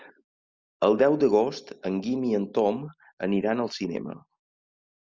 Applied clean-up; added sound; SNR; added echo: none; none; none; none.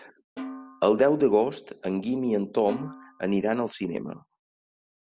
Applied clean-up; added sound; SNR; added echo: none; Snare drum; 17 dB; none.